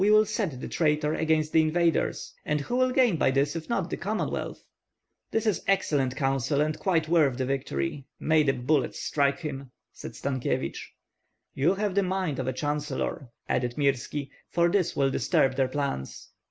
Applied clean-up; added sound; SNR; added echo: none; none; none; none.